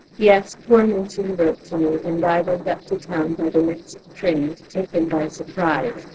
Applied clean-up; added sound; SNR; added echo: neural separator model SepFormer DNS4.